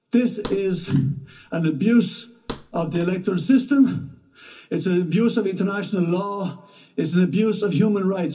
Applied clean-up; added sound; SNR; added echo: none; Thump, thud; 18 dB; reverberation time 0.3 s.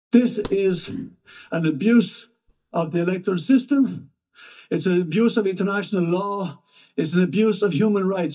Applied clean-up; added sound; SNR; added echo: neural mask model DeepFilterNet 3.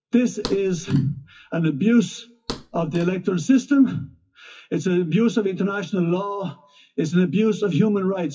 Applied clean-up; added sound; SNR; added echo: classical method WPE with log-MMSE.